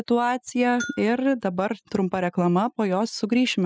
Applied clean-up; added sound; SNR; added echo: classical method spectral subtraction.